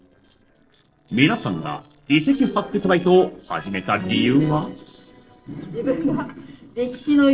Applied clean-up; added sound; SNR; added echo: neural separator model SepFormer DNS4.